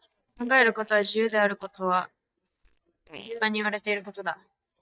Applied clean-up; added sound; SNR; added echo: neural mask model DeepFilterNet 3.